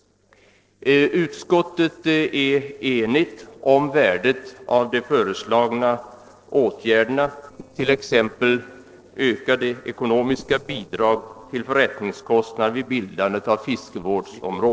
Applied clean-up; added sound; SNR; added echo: neural separator model SepFormer DNS4.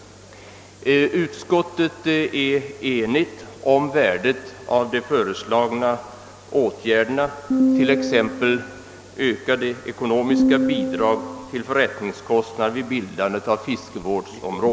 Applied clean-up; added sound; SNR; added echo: none; Piano; 1 dB; none.